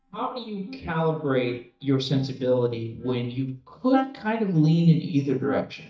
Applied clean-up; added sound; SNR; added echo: neural mask model DeepFilterNet 3.